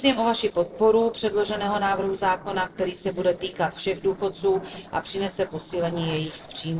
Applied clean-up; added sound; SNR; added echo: neural separator model SepFormer DNS4.